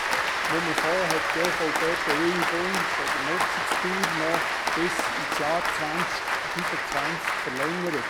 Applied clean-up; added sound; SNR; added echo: none; Applause; -5 dB; none.